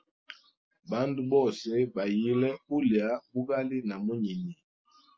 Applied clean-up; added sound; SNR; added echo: none; none; none; none.